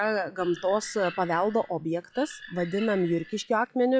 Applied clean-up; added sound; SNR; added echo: classical method log-MMSE.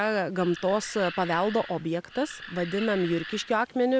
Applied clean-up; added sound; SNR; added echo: none; Animal; 14 dB; none.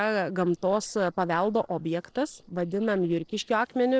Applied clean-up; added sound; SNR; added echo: neural separator model SepFormer DNS4.